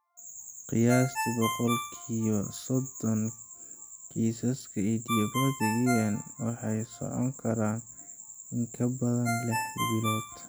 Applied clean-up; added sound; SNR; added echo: none; Ringtone; 8 dB; none.